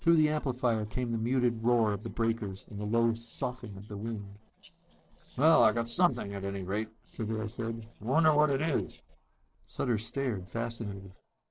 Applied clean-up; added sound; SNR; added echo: neural separator model SepFormer DNS4.